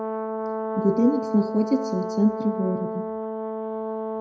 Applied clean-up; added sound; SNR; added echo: none; Brass instrument; 4 dB; reverberation time 0.5 s.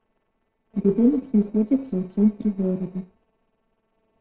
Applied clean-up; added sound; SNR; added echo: neural separator model SepFormer DNS4.